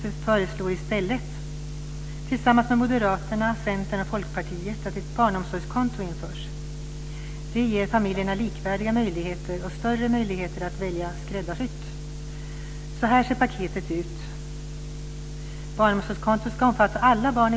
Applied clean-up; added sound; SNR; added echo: none; none; none; none.